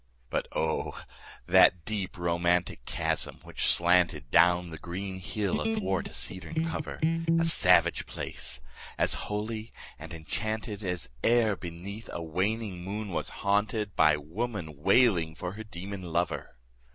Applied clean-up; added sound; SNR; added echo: none; Electric guitar; 0 dB; none.